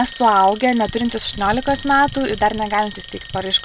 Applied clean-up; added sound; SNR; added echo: none; Alarm; 18 dB; none.